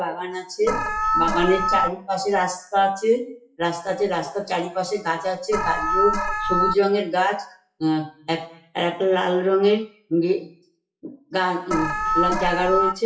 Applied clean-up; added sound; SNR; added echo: classical method WPE with log-MMSE.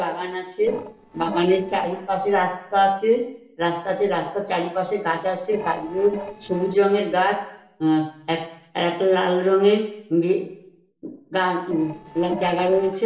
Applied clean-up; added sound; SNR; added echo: neural separator model SepFormer DNS4.